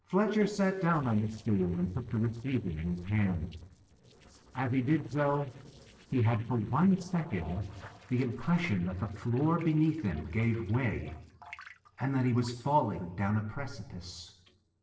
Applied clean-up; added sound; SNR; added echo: neural separator model SepFormer DNS4.